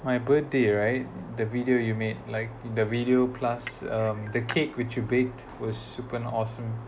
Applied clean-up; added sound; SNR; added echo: none; Cutlery, silverware / Dishes, pots, and pans / Chink, clink; 15 dB; none.